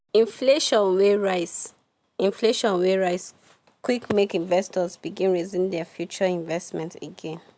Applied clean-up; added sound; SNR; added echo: none; none; none; none.